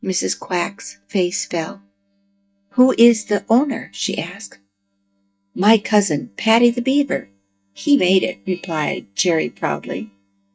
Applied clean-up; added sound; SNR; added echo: neural mask model DeepFilterNet 3.